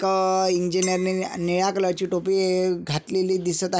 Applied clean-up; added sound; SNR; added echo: none; Chink, clink; 18 dB; none.